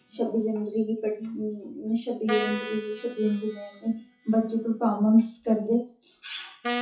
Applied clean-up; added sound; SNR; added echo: classical method WPE with log-MMSE.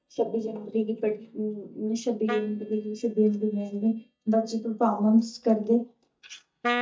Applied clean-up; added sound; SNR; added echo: neural mask model DeepFilterNet 3.